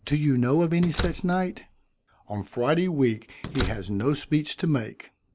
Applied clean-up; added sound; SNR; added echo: none; Slam; 10 dB; none.